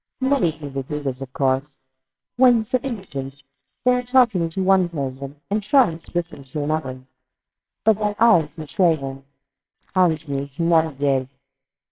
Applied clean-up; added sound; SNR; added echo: neural separator model SepFormer WHAMR!.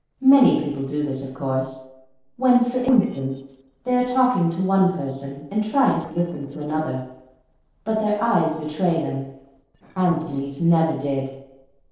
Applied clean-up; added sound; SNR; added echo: neural separator model SepFormer DNS4.